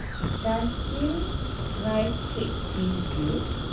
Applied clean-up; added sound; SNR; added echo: none; Fire; -1 dB; reverberation time 0.3 s.